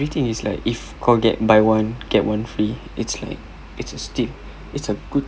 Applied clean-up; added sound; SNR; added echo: none; none; none; none.